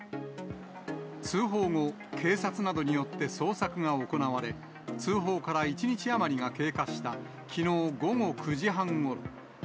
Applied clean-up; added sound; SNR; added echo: none; none; none; none.